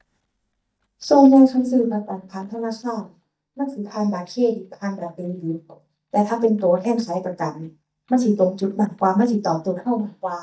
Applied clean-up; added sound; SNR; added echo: neural mask model DeepFilterNet 3.